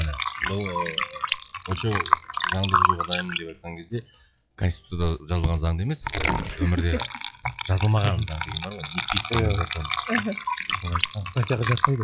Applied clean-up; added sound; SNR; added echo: classical method log-MMSE.